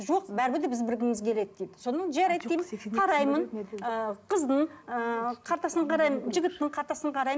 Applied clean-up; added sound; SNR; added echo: none; none; none; none.